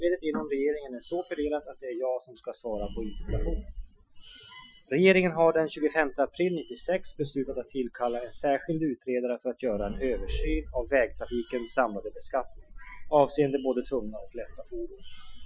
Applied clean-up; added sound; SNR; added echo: classical method Wiener filter.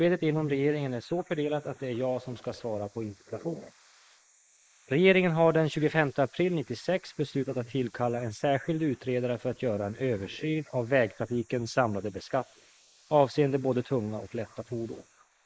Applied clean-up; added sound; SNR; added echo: neural mask model Resemble Enhance denoiser.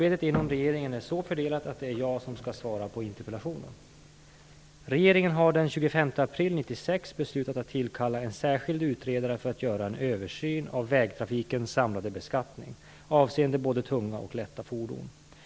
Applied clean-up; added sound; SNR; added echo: none; none; none; none.